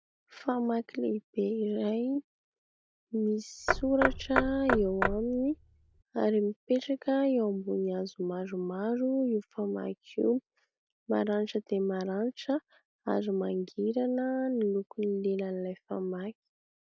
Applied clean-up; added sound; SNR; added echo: none; Knock / Wood; 1 dB; none.